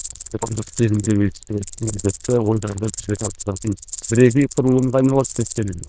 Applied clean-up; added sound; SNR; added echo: neural diffusion model UNIVERSE++.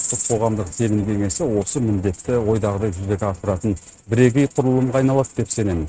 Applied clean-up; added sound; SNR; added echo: neural mask model RNNoise.